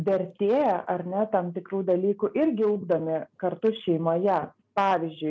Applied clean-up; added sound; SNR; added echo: none; none; none; none.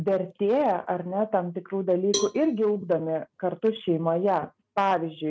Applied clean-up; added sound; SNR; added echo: neural mask model RNNoise.